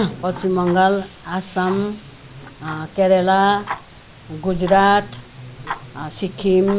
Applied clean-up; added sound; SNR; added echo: none; Tick-tock; 16 dB; none.